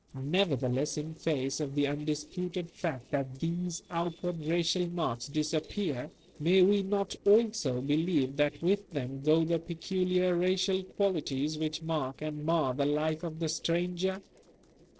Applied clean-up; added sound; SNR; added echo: neural separator model SepFormer DNS4.